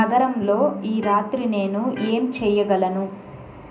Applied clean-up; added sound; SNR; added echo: none; Electric guitar; 14 dB; reverberation time 0.5 s.